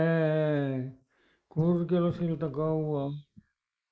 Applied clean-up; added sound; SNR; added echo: neural mask model Resemble Enhance denoiser.